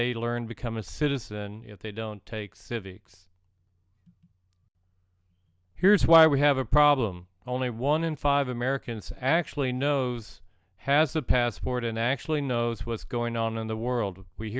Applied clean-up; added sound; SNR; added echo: none; none; none; none.